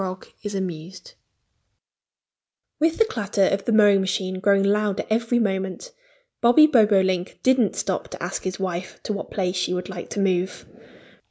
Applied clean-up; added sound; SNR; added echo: none; none; none; none.